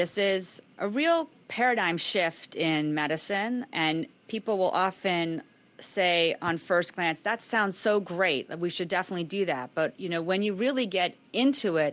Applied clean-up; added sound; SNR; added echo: none; none; none; none.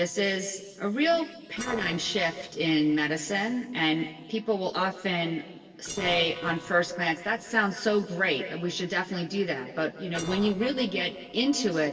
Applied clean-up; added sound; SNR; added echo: neural separator model SepFormer DNS4.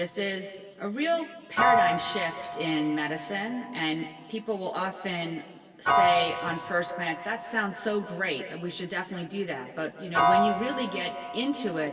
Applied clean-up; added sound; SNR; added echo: none; Piano; 0 dB; reverberation time 1.9 s.